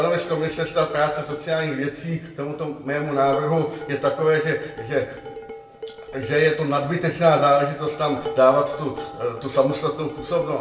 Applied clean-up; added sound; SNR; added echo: none; Dishes, pots, and pans; 15 dB; reverberation time 0.8 s.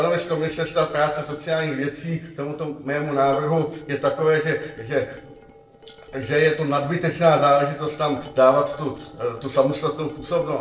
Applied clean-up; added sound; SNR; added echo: neural separator model SepFormer DNS4.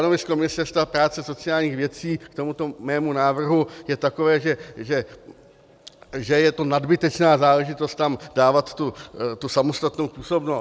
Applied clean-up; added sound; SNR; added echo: none; none; none; none.